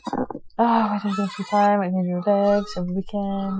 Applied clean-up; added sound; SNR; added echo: classical method Wiener filter.